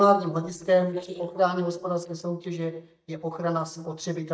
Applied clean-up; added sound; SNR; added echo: neural mask model DeepFilterNet 3.